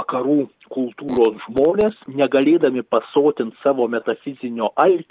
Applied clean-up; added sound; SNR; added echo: none; none; none; none.